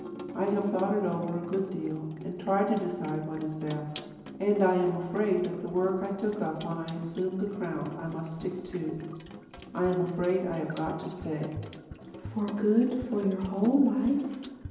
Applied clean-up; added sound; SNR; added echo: none; Sink (filling or washing) / Water tap, faucet; 14 dB; reverberation time 1.0 s.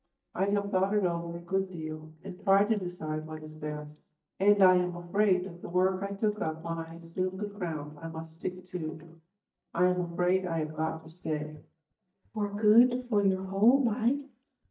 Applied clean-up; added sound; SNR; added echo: neural mask model DeepFilterNet 3.